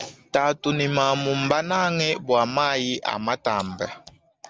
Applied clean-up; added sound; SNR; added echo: none; none; none; none.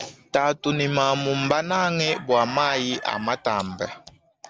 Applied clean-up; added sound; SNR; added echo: none; Chicken, rooster; 14 dB; none.